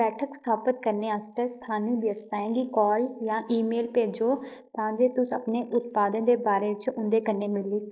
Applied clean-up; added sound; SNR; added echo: neural mask model Resemble Enhance denoiser.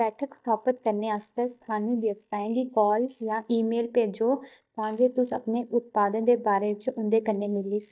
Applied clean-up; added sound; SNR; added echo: neural mask model DeepFilterNet 3.